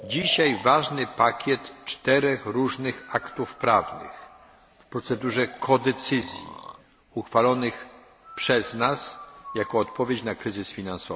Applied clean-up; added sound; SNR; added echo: none; Breathing; 19 dB; none.